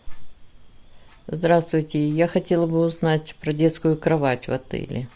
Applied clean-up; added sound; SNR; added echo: none; none; none; none.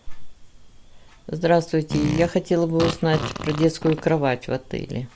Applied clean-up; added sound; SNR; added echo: none; Fart; 7 dB; none.